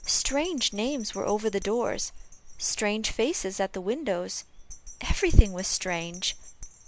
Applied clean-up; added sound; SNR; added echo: none; Bell; 15 dB; none.